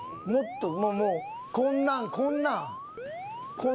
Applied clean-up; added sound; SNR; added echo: none; Alarm; 10 dB; none.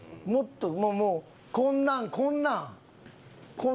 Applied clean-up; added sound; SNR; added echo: none; none; none; none.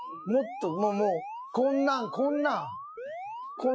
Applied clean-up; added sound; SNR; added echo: classical method Wiener filter.